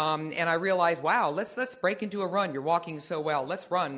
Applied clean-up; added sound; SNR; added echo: none; none; none; none.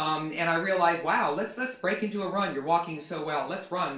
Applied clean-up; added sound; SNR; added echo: none; none; none; reverberation time 0.3 s.